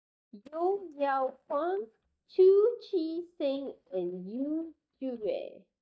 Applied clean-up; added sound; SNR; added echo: neural mask model DeepFilterNet 3.